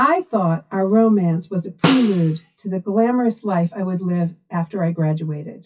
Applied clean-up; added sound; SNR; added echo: classical method WPE with log-MMSE.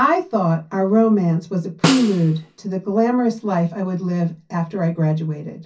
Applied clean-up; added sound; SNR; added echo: none; Snare drum; 7 dB; reverberation time 0.3 s.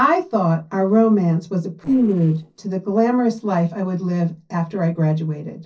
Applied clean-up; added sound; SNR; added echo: neural separator model SepFormer DNS4.